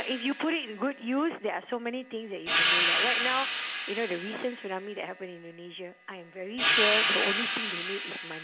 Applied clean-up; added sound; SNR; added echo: none; Cymbal; -2 dB; none.